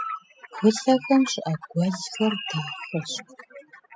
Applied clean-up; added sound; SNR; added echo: classical method spectral subtraction.